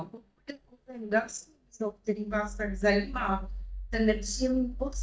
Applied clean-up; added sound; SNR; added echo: neural mask model DeepFilterNet 3.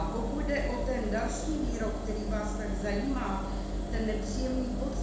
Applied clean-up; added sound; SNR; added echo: none; Engine; -1 dB; reverberation time 1.0 s.